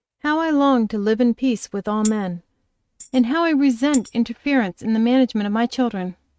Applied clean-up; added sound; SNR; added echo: neural mask model RNNoise.